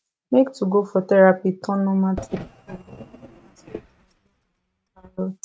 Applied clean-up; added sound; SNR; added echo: neural mask model RNNoise.